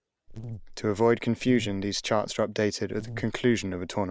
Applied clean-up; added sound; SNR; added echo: none; Buzz; 14 dB; none.